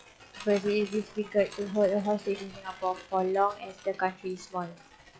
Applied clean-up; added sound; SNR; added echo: classical method log-MMSE.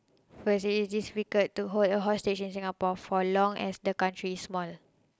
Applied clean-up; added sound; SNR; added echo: none; none; none; none.